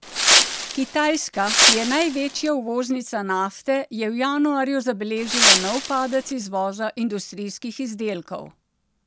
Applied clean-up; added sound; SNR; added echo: none; Wind; -4 dB; none.